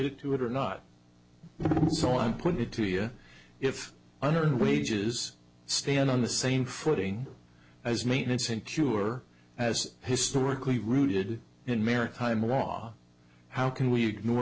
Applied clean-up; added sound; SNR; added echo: none; none; none; none.